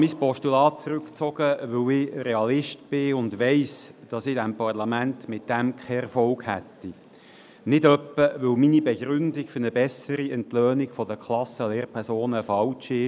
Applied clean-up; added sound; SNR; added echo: none; none; none; none.